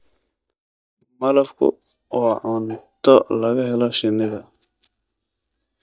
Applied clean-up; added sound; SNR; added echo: neural mask model DeepFilterNet 3.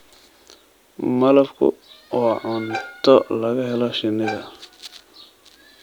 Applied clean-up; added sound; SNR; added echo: none; Bowed string instrument; 14 dB; none.